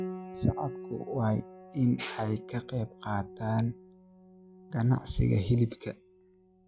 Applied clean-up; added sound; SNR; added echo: none; Piano; 15 dB; none.